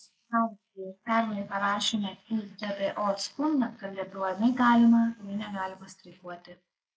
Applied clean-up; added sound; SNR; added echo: neural mask model Resemble Enhance denoiser.